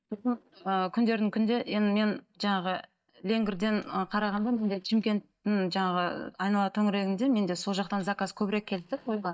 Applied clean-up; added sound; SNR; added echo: neural mask model DeepFilterNet 3.